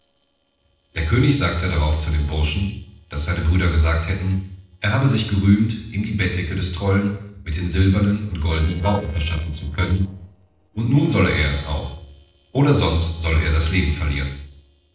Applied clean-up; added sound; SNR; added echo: neural separator model SepFormer DNS4.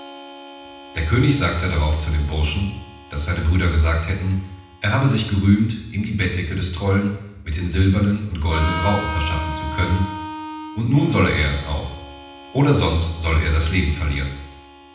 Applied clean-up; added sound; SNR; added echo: none; Harmonica; 15 dB; reverberation time 0.9 s.